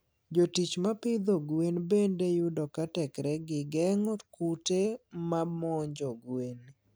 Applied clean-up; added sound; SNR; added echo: none; none; none; none.